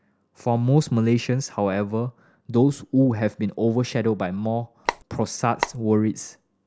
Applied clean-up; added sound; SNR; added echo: none; Telephone; 6 dB; none.